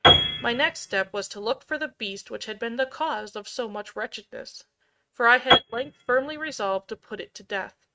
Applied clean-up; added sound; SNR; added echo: neural mask model RNNoise.